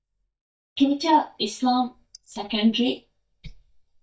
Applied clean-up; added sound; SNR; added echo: neural mask model DeepFilterNet 3.